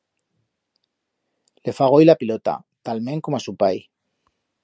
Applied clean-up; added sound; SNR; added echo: none; none; none; none.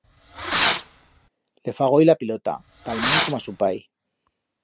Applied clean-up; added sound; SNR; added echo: none; Fireworks; -3 dB; none.